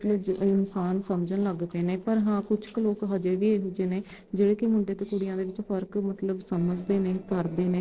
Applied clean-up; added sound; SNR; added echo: neural separator model SepFormer DNS4.